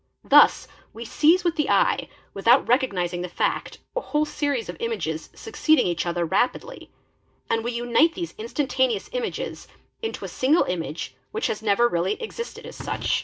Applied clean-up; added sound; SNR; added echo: none; none; none; none.